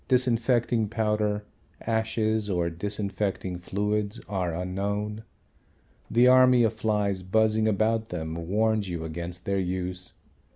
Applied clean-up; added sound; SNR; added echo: none; none; none; none.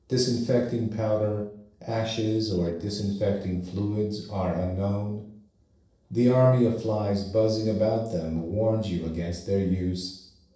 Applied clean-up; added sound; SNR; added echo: neural separator model SepFormer DNS4.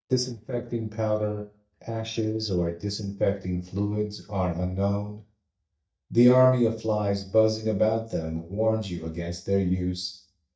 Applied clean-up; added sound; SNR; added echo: neural mask model DeepFilterNet 3.